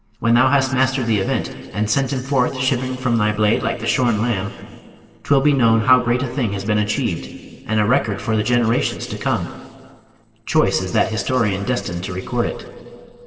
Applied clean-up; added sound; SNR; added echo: neural separator model SepFormer DNS4.